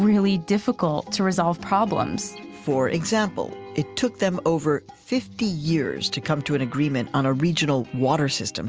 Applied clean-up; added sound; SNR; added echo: none; none; none; none.